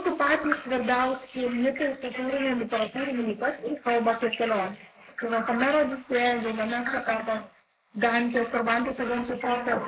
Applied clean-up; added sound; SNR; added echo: neural mask model Resemble Enhance denoiser.